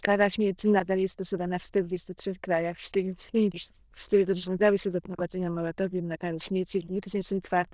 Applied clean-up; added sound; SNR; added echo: neural diffusion model UNIVERSE++.